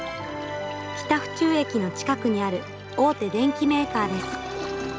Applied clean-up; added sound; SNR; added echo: none; Toilet flush; 17 dB; none.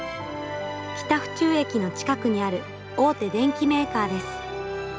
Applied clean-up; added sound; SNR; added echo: none; none; none; none.